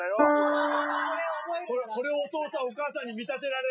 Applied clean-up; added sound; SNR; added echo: classical method Wiener filter.